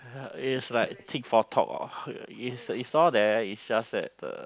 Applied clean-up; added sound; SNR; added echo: none; none; none; none.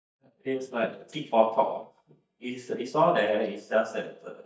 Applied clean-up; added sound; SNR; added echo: neural mask model DeepFilterNet 3.